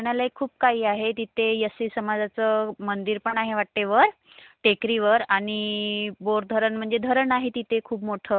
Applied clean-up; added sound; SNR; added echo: none; none; none; none.